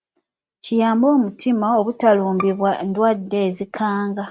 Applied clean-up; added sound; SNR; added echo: neural mask model RNNoise.